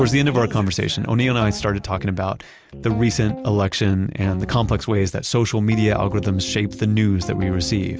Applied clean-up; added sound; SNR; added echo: none; none; none; none.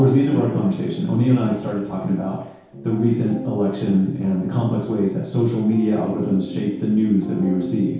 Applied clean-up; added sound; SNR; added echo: none; none; none; reverberation time 0.8 s.